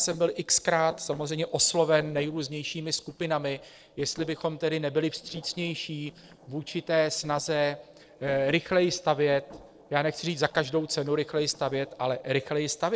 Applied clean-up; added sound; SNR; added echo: neural separator model SepFormer DNS4.